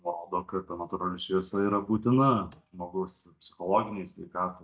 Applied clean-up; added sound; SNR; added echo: neural mask model DeepFilterNet 3.